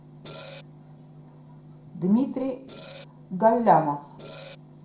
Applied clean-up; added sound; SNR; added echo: neural separator model SepFormer DNS4.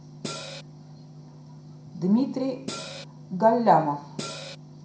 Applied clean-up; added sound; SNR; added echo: none; Cymbal; 8 dB; reverberation time 0.5 s.